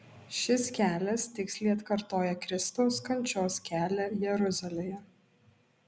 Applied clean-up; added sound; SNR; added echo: none; none; none; none.